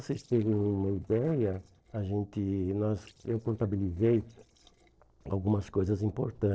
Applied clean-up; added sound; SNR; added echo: neural separator model SepFormer DNS4.